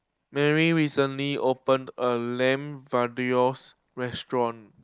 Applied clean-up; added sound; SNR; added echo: neural mask model Resemble Enhance denoiser.